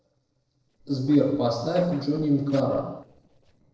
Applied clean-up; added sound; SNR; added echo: neural separator model SepFormer DNS4.